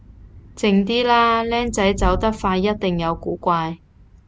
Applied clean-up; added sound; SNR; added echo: none; Thunder / Rain; 12 dB; none.